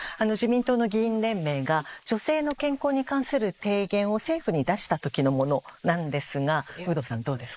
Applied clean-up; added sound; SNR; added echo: neural mask model Resemble Enhance denoiser.